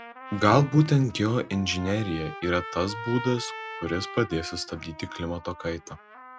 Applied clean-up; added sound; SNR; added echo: none; Trumpet; 14 dB; none.